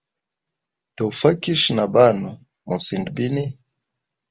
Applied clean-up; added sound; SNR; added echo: none; none; none; none.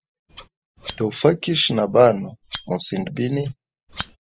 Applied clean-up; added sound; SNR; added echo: classical method spectral subtraction.